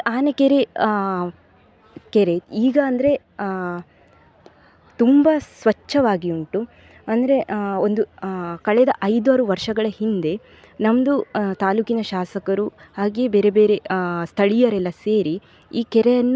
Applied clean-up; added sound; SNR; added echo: none; none; none; none.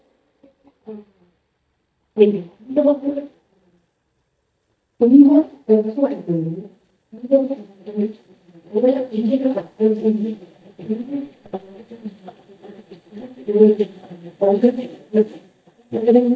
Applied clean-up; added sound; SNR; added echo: neural mask model DeepFilterNet 3.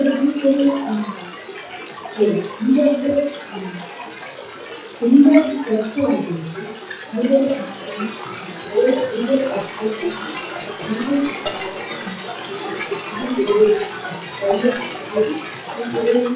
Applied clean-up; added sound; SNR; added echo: classical method WPE with log-MMSE.